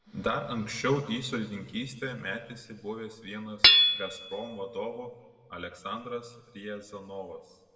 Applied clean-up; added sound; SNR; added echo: none; Hammer / Chink, clink; -4 dB; reverberation time 1.1 s.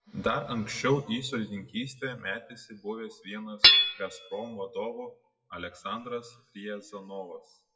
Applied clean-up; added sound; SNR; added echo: classical method WPE with log-MMSE.